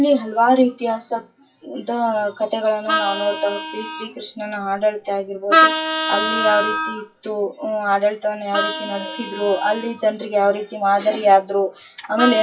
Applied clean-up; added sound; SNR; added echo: classical method WPE with log-MMSE.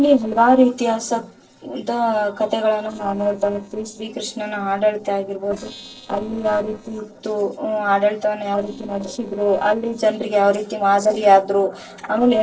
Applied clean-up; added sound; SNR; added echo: neural separator model SepFormer DNS4.